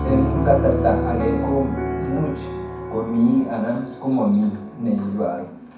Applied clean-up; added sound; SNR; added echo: none; Piano; 4 dB; reverberation time 0.6 s.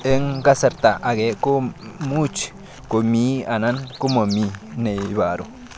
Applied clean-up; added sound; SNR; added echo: none; none; none; none.